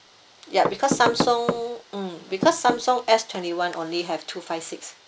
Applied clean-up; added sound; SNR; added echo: none; Knock / Wood; 6 dB; none.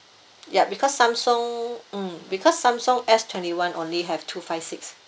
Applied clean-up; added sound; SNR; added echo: none; none; none; none.